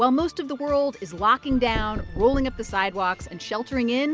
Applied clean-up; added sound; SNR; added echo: none; Knock; 12 dB; none.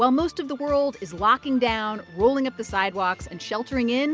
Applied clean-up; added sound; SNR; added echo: none; none; none; none.